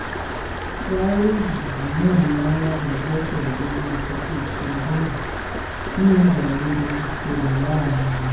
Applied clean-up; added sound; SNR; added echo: none; Stream; 5 dB; reverberation time 0.9 s.